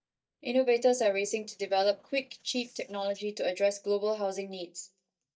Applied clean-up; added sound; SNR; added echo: neural mask model DeepFilterNet 3.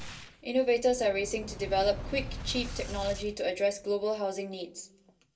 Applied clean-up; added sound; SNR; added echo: none; Boom; 12 dB; reverberation time 0.2 s.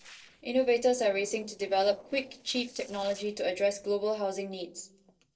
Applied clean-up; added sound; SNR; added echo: neural separator model SepFormer DNS4.